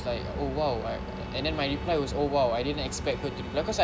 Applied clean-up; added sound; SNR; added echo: none; Bowed string instrument; 19 dB; none.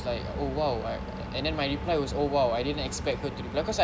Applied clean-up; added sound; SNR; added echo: none; none; none; none.